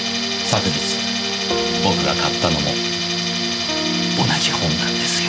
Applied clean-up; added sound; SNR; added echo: none; Tools; 1 dB; none.